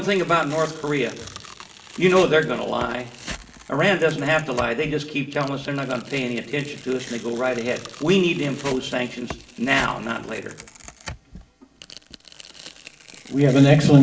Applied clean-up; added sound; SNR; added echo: none; Tearing; 18 dB; reverberation time 0.7 s.